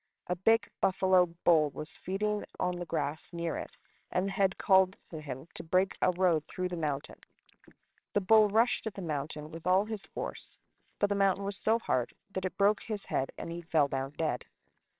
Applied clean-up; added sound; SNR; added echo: neural separator model SepFormer WHAMR!.